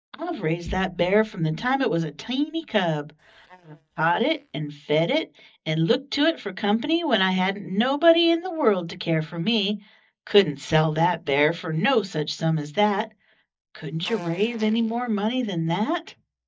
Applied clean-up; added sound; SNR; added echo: neural mask model DeepFilterNet 3.